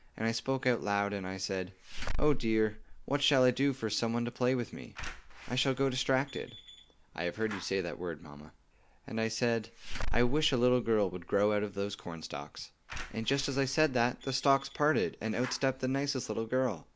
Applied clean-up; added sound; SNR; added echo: none; Slam / Alarm; 7 dB; none.